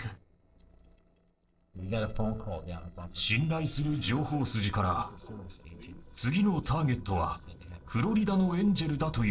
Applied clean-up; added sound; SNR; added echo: neural separator model SepFormer DNS4.